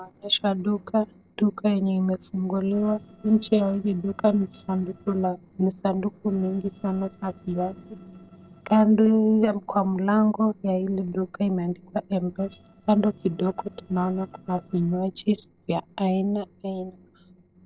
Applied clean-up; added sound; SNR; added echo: neural separator model SepFormer DNS4.